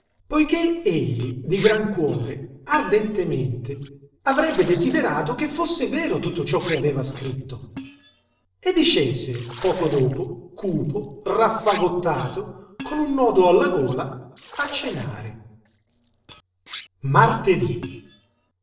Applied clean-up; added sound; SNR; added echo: neural separator model SepFormer DNS4.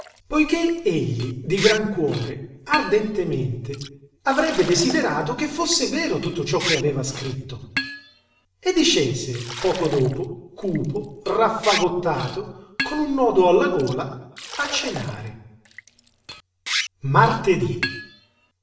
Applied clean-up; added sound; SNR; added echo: none; Liquid; 11 dB; reverberation time 0.8 s.